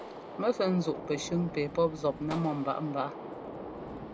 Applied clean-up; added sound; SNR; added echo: none; Gunshot, gunfire; 10 dB; none.